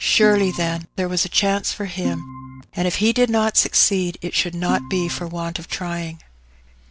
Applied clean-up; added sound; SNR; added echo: none; Organ; 9 dB; none.